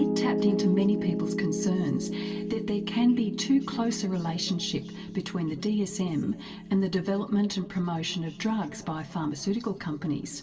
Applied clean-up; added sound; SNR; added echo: none; Piano; 5 dB; reverberation time 2.0 s.